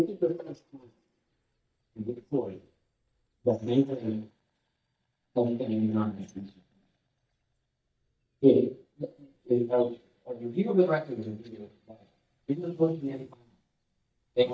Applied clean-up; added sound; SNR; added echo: neural mask model DeepFilterNet 3.